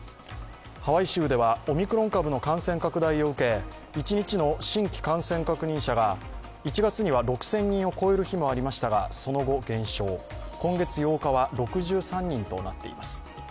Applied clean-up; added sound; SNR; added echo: none; none; none; none.